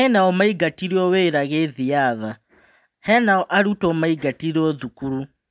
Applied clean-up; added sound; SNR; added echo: none; none; none; none.